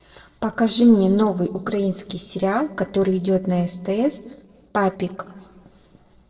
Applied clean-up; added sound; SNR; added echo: neural separator model SepFormer DNS4.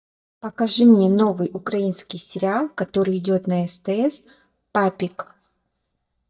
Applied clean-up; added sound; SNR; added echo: neural mask model DeepFilterNet 3.